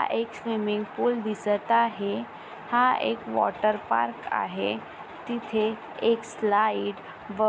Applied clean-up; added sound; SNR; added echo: none; none; none; none.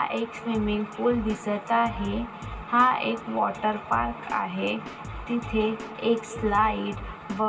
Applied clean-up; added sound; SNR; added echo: none; Drum kit; 15 dB; reverberation time 2.0 s.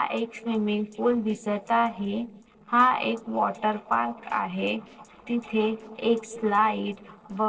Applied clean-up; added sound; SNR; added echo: neural separator model SepFormer DNS4.